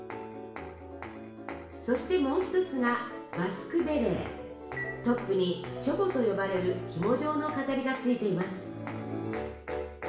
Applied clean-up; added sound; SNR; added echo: none; none; none; reverberation time 0.8 s.